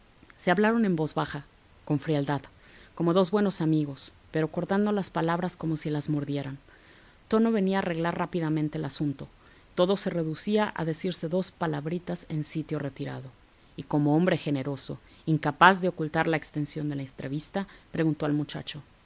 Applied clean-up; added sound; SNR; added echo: none; none; none; none.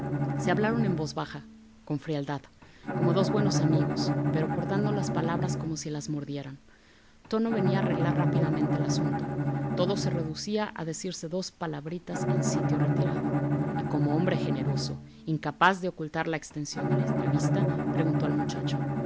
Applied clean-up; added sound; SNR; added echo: none; Bowed string instrument; -2 dB; none.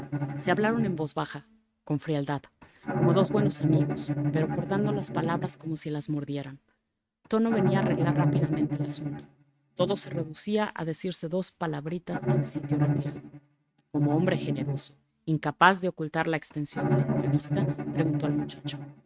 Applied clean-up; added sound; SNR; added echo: neural mask model RNNoise.